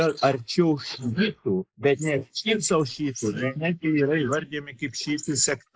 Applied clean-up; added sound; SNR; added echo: neural mask model Resemble Enhance denoiser.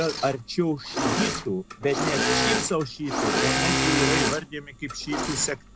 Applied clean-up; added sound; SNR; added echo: none; Engine / Mechanisms; -2 dB; none.